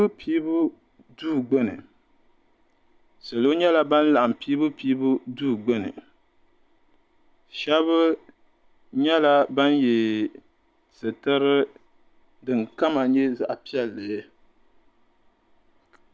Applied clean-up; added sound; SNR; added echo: none; none; none; none.